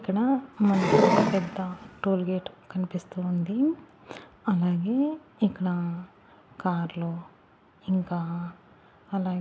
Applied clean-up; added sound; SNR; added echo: none; Wood; -3 dB; none.